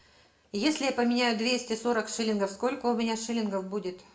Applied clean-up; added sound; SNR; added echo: none; none; none; reverberation time 0.5 s.